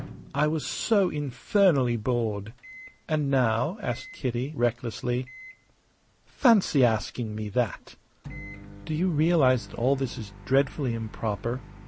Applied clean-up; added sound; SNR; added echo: none; Microwave oven; 19 dB; none.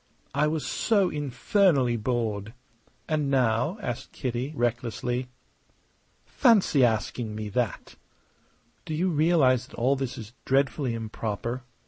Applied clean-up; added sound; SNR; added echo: none; none; none; none.